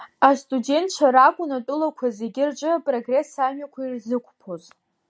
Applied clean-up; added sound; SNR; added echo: none; none; none; none.